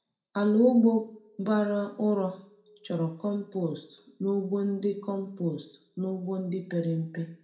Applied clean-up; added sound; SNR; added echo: none; none; none; reverberation time 0.4 s.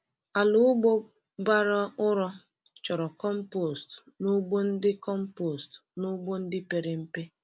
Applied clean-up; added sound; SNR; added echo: none; none; none; none.